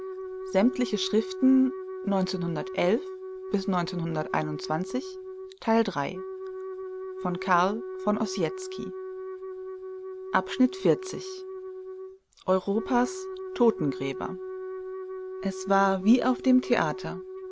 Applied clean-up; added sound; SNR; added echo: none; Wind instrument, woodwind instrument; 9 dB; none.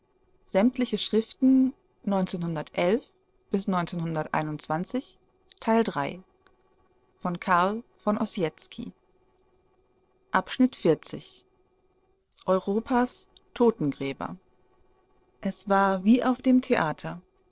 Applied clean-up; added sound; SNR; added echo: neural separator model SepFormer DNS4.